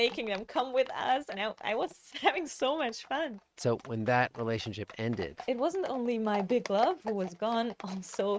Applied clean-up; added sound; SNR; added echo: neural mask model RNNoise.